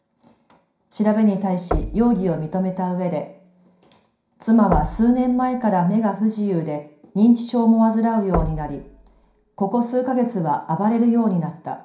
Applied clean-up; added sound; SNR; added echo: none; Knock; 11 dB; reverberation time 0.5 s.